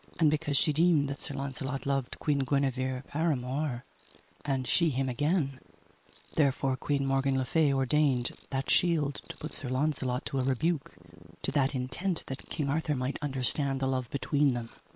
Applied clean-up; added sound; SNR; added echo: neural separator model SepFormer WHAM!.